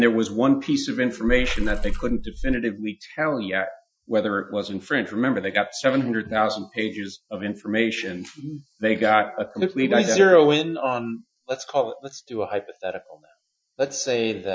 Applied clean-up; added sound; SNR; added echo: classical method Wiener filter.